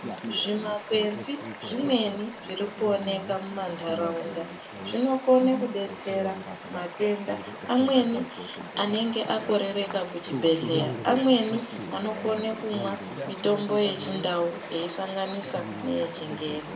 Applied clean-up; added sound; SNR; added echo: none; Chatter / Stream; 9 dB; reverberation time 0.2 s.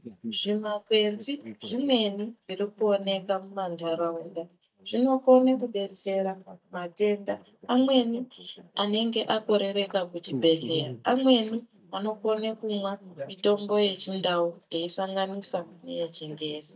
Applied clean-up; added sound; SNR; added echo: neural mask model DeepFilterNet 3.